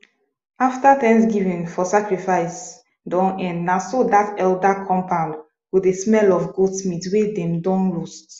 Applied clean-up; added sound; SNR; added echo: none; none; none; none.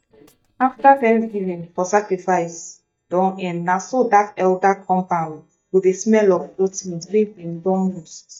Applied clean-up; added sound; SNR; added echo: neural mask model DeepFilterNet 3.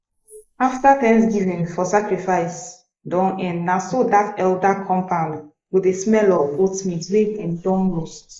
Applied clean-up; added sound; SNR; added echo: neural mask model Resemble Enhance denoiser.